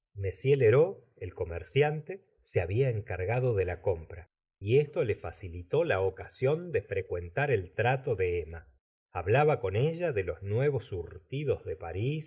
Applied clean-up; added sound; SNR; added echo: neural mask model Resemble Enhance denoiser.